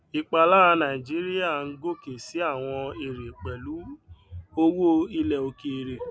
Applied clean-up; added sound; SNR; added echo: none; none; none; none.